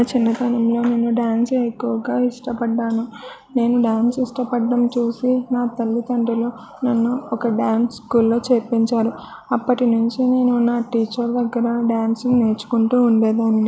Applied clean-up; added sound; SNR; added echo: none; none; none; none.